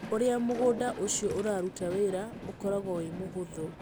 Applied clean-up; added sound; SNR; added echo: none; Train + Brass instrument; 11 dB; none.